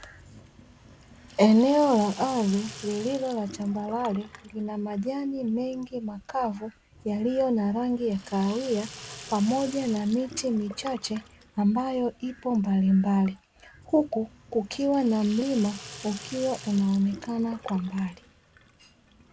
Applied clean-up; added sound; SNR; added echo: none; Sink (filling or washing); 19 dB; none.